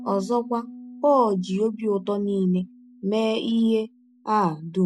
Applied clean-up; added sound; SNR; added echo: none; Piano; 20 dB; none.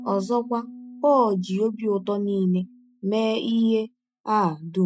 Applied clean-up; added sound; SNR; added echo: neural mask model RNNoise.